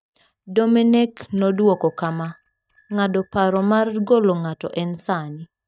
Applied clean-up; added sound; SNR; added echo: neural mask model RNNoise.